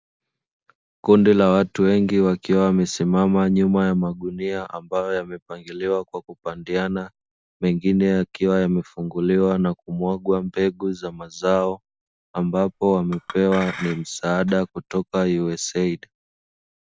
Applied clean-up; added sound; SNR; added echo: none; Chink, clink; 16 dB; none.